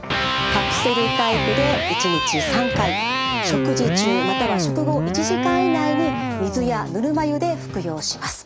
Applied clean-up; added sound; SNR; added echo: none; Electric guitar; -1 dB; none.